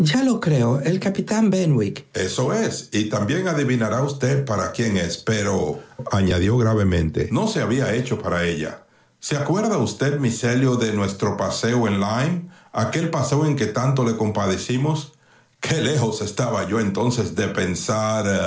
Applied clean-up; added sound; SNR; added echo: none; none; none; none.